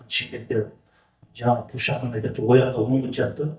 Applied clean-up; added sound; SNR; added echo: neural mask model DeepFilterNet 3.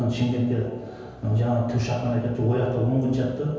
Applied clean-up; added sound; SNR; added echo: none; Organ; 17 dB; reverberation time 1.2 s.